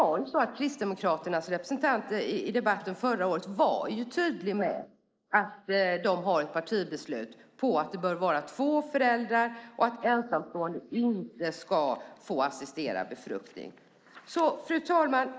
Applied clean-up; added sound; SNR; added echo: neural mask model Resemble Enhance denoiser.